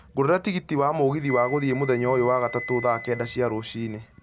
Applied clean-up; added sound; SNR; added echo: none; Wind instrument, woodwind instrument; 15 dB; none.